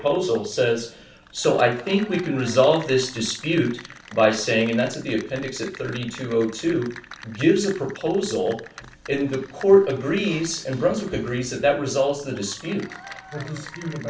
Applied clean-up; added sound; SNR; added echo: none; Applause / Cheering; 20 dB; reverberation time 0.3 s.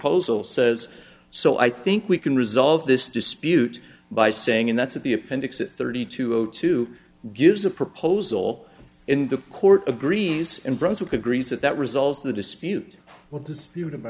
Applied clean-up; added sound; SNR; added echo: none; none; none; none.